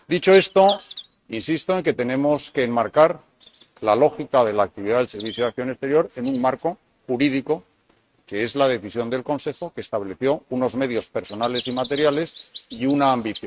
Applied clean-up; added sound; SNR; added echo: neural mask model RNNoise.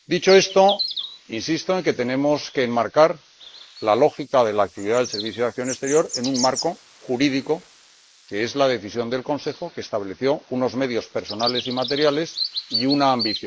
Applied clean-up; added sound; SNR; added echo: neural mask model Resemble Enhance denoiser.